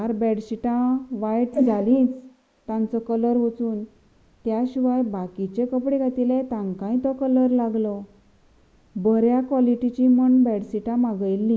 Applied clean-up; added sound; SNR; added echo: neural mask model Resemble Enhance denoiser.